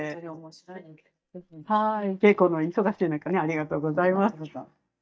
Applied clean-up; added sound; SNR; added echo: neural mask model DeepFilterNet 3.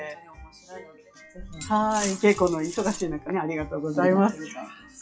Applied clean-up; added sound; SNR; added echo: classical method WPE with log-MMSE.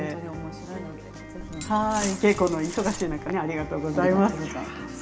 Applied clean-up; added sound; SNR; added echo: none; Glass; 13 dB; reverberation time 2.4 s.